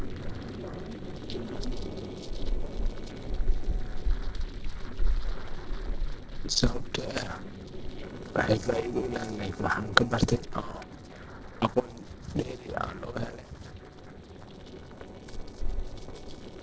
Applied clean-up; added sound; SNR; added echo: neural separator model SepFormer DNS4.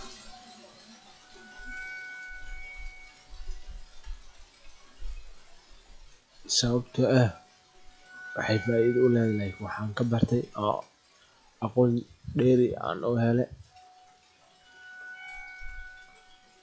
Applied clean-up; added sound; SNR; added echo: classical method log-MMSE.